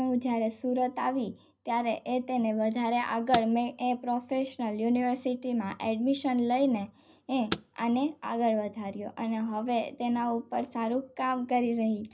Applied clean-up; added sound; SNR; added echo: none; Car; 15 dB; reverberation time 0.4 s.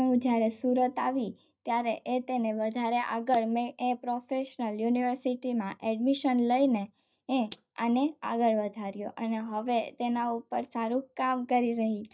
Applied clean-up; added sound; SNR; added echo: neural mask model DeepFilterNet 3.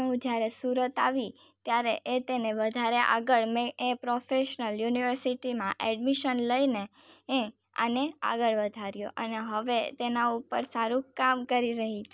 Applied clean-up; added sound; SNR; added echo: none; none; none; none.